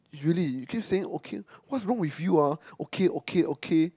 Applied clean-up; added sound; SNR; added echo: none; none; none; none.